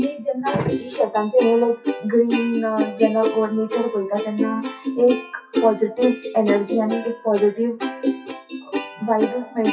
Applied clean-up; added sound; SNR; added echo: classical method WPE with log-MMSE.